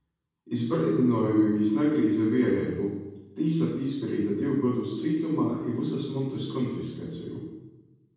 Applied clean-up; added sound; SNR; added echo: none; none; none; reverberation time 1.1 s.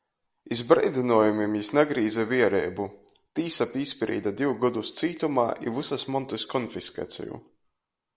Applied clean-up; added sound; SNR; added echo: none; none; none; none.